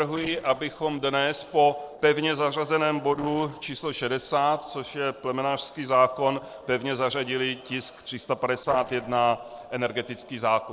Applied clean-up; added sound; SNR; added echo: neural separator model SepFormer DNS4.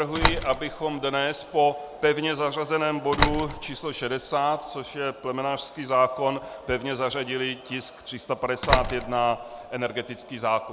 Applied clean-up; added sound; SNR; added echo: none; Slam; 4 dB; none.